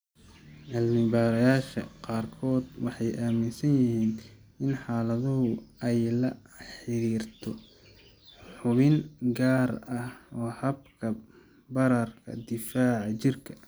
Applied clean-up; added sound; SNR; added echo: none; none; none; none.